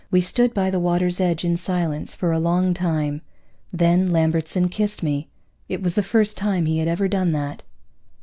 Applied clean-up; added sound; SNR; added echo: none; none; none; none.